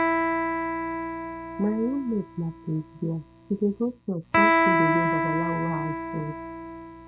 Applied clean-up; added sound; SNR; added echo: none; Electric guitar; -3 dB; none.